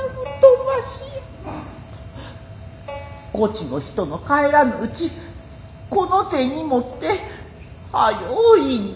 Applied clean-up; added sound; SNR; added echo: none; none; none; none.